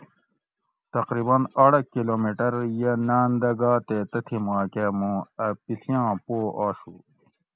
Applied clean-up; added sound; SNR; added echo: none; none; none; none.